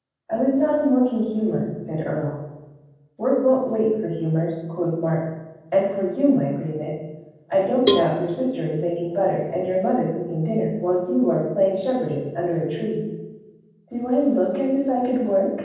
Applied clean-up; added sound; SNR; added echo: none; Cowbell; 5 dB; reverberation time 1.2 s.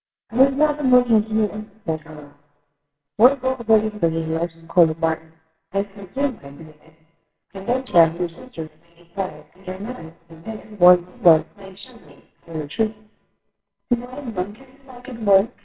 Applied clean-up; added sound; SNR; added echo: neural separator model SepFormer WHAMR!.